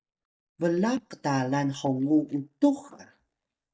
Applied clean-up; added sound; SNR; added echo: neural mask model DeepFilterNet 3.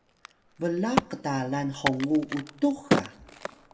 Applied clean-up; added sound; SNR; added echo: none; Crack; 2 dB; reverberation time 1.2 s.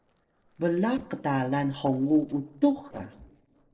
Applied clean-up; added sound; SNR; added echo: neural separator model SepFormer DNS4.